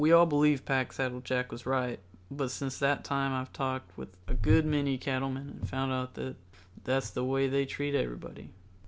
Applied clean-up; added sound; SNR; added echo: none; none; none; none.